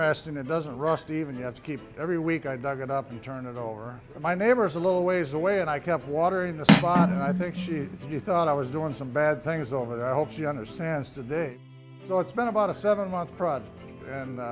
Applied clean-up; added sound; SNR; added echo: none; Cutlery, silverware; -2 dB; none.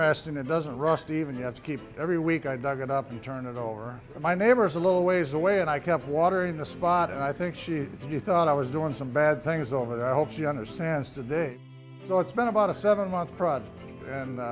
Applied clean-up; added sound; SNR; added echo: none; none; none; none.